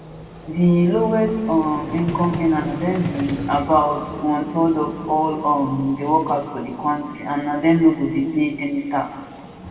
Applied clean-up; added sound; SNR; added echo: none; Vehicle; 13 dB; reverberation time 2.0 s.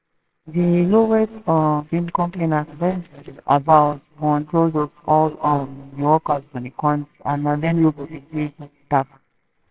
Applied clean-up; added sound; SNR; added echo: neural separator model SepFormer WHAMR!.